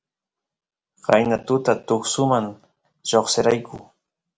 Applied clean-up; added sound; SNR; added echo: none; none; none; none.